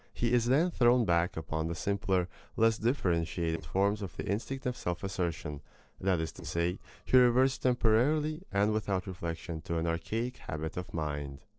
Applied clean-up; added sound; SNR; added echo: neural separator model SepFormer DNS4.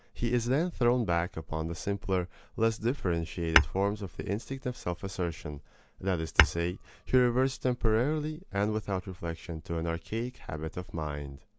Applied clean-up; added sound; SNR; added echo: none; Tap / Hammer / Glass; 4 dB; none.